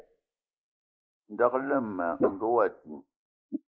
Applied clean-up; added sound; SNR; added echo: neural mask model Resemble Enhance denoiser.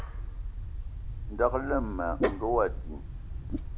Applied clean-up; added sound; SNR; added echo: none; Dog; 1 dB; none.